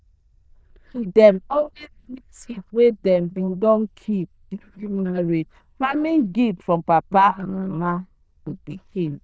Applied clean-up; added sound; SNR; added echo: neural diffusion model UNIVERSE++.